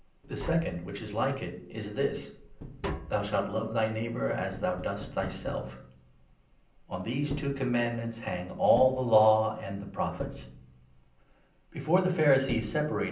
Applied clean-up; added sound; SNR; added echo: none; Tap; 14 dB; reverberation time 0.6 s.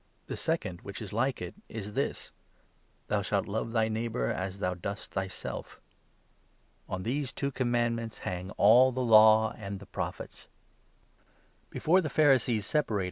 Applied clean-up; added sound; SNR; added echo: none; none; none; none.